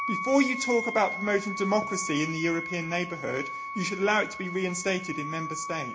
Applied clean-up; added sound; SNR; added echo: none; Wind instrument, woodwind instrument; 7 dB; reverberation time 0.4 s.